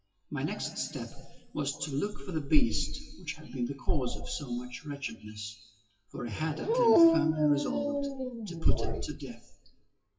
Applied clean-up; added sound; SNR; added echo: classical method WPE with log-MMSE.